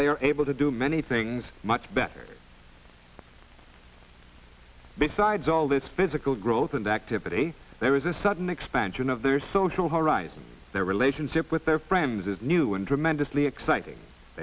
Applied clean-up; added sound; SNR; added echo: none; none; none; none.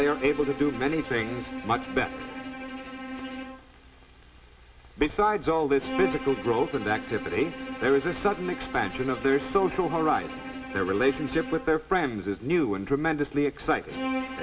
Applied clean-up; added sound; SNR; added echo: none; Bowed string instrument; 10 dB; reverberation time 0.3 s.